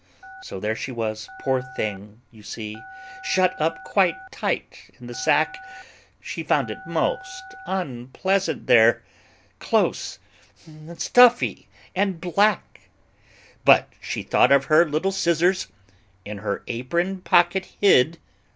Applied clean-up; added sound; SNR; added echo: none; Telephone; 18 dB; none.